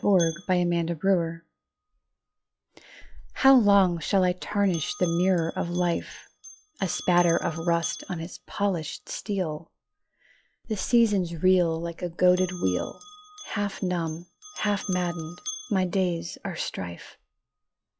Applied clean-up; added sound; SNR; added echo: classical method log-MMSE.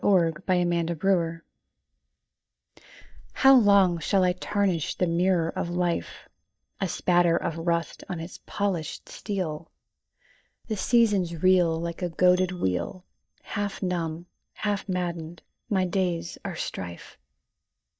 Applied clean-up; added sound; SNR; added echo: neural mask model DeepFilterNet 3.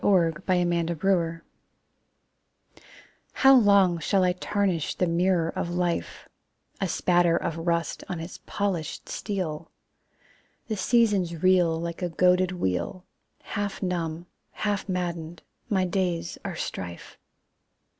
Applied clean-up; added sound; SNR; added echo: none; none; none; none.